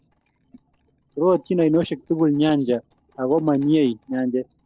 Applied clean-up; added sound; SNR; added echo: neural separator model SepFormer DNS4.